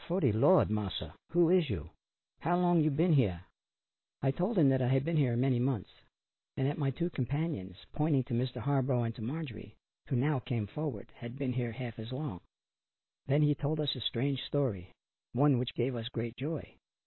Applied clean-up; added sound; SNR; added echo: none; none; none; none.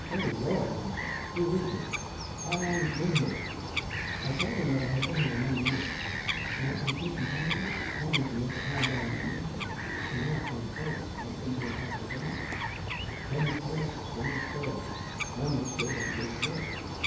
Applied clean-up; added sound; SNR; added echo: none; Bird vocalization, bird call, bird song; 1 dB; reverberation time 1.0 s.